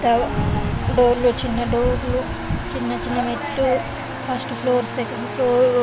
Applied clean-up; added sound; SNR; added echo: none; Wind instrument, woodwind instrument; 15 dB; none.